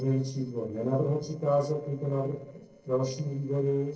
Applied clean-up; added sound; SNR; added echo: neural separator model SepFormer DNS4.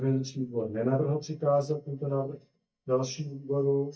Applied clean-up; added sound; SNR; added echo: neural mask model DeepFilterNet 3.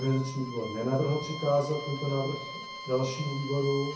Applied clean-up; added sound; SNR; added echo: none; Bowed string instrument; 11 dB; reverberation time 0.6 s.